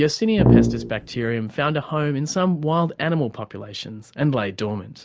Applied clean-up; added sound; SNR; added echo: none; Brass instrument; -4 dB; none.